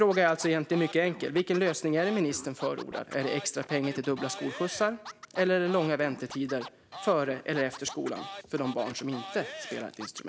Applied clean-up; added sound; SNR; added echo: none; Scratching (performance technique); 15 dB; none.